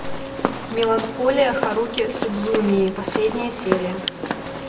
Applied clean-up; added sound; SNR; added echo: none; Walk, footsteps; 5 dB; reverberation time 0.7 s.